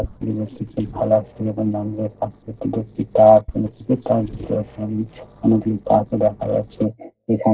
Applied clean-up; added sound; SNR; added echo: neural separator model SepFormer DNS4.